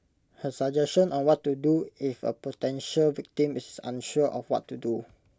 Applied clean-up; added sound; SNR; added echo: none; none; none; none.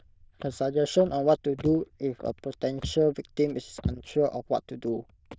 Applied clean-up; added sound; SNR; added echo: neural diffusion model UNIVERSE++.